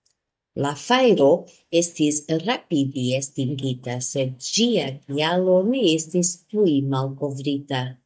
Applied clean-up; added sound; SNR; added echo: neural mask model DeepFilterNet 3.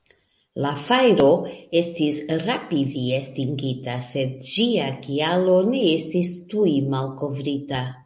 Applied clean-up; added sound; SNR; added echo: none; none; none; none.